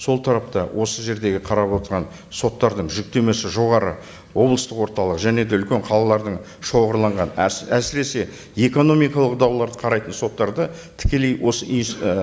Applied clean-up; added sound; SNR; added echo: none; none; none; none.